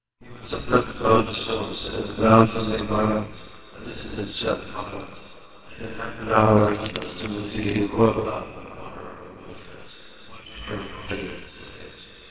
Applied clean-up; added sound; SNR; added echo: neural separator model SepFormer WHAMR!.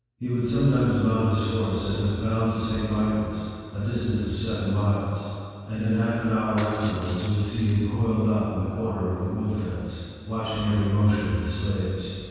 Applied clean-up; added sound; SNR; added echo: none; Rattle / Rattle (instrument); 16 dB; reverberation time 2.1 s.